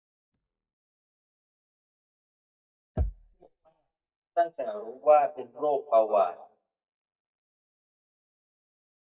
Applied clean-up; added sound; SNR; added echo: neural mask model DeepFilterNet 3.